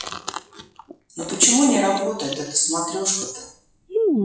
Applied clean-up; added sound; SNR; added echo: classical method WPE with log-MMSE.